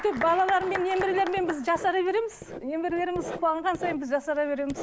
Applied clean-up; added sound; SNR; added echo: none; Writing; 15 dB; none.